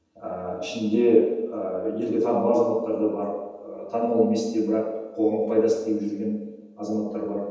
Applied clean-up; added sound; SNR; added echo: none; none; none; reverberation time 1.1 s.